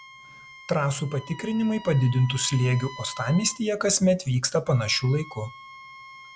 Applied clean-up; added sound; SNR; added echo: none; Wind instrument, woodwind instrument; 18 dB; none.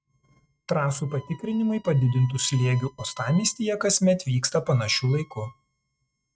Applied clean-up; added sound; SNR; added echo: neural mask model RNNoise.